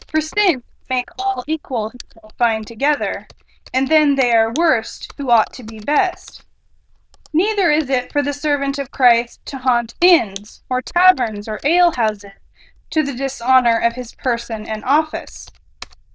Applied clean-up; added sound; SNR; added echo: neural diffusion model UNIVERSE++.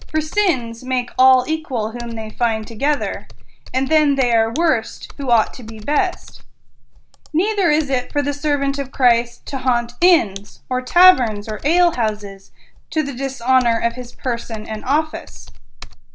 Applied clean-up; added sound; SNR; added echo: none; Computer keyboard; 8 dB; none.